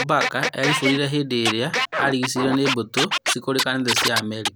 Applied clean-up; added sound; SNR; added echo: none; Scratching (performance technique); 2 dB; none.